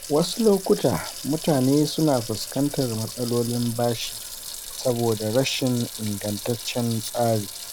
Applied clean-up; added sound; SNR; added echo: none; Sink (filling or washing) / Water tap, faucet; 11 dB; none.